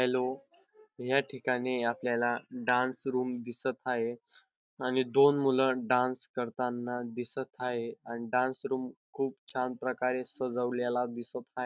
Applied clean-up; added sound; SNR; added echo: none; none; none; none.